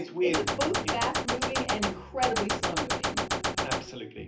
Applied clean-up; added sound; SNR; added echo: none; Gunshot, gunfire; -3 dB; reverberation time 0.3 s.